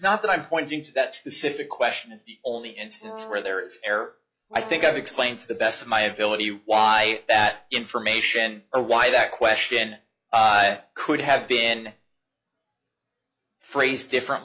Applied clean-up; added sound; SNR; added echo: classical method log-MMSE.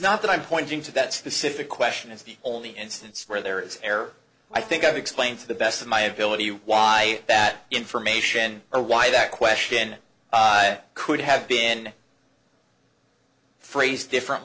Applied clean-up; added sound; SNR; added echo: neural separator model SepFormer DNS4.